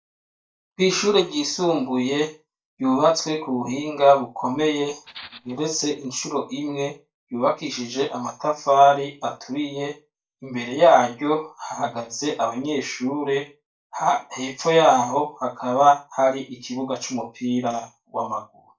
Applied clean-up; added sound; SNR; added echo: neural mask model DeepFilterNet 3.